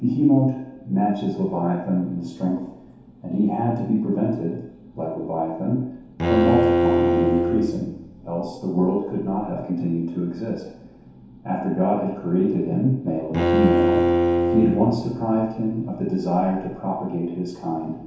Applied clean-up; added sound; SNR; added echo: none; Bowed string instrument; -1 dB; reverberation time 0.8 s.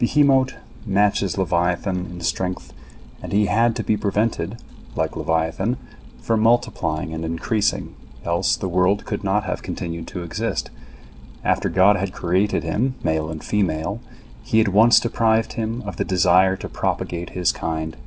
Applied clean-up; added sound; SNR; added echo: none; none; none; none.